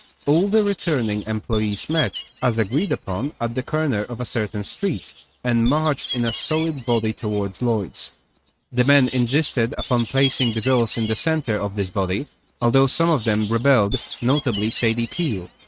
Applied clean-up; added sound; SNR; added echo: neural mask model RNNoise.